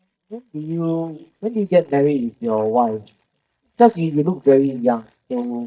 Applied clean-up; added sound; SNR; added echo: neural mask model DeepFilterNet 3.